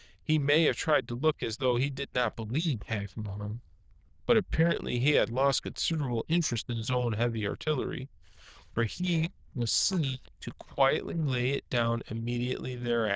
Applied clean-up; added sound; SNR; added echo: neural diffusion model UNIVERSE++.